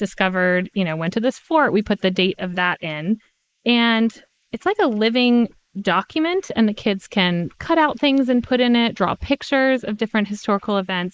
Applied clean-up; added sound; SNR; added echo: neural mask model Resemble Enhance denoiser.